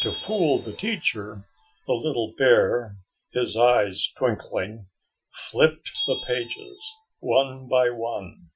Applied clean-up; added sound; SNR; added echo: classical method Wiener filter.